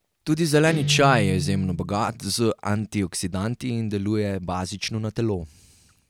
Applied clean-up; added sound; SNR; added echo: none; Guitar; 7 dB; none.